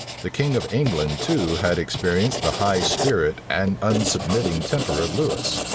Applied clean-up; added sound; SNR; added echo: none; Writing; 6 dB; none.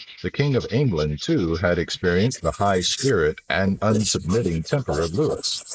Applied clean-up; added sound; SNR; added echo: neural mask model Resemble Enhance denoiser.